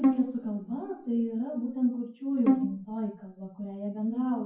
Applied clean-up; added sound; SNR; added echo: classical method WPE with log-MMSE.